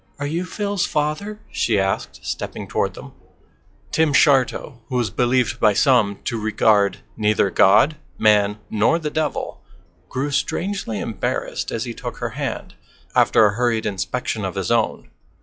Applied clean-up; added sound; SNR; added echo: classical method log-MMSE.